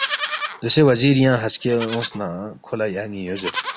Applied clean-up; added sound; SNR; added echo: none; Livestock, farm animals, working animals; 7 dB; none.